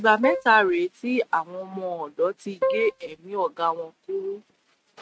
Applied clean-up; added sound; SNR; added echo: neural mask model RNNoise.